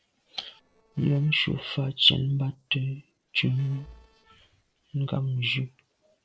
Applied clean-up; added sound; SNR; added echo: neural separator model SepFormer DNS4.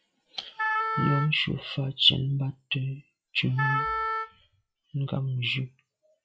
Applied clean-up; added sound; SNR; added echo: classical method log-MMSE.